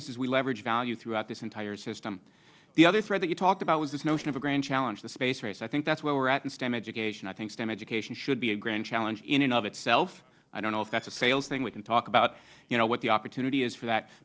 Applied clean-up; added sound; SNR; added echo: neural separator model SepFormer DNS4.